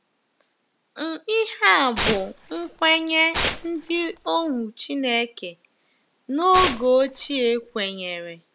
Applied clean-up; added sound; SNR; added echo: none; Tearing; 7 dB; none.